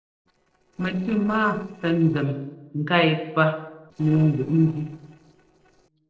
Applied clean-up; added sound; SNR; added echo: neural separator model SepFormer DNS4.